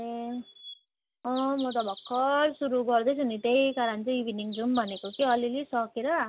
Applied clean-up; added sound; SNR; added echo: none; Bird vocalization, bird call, bird song; 12 dB; none.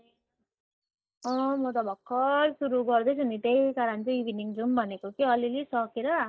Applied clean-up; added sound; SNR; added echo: neural mask model DeepFilterNet 3.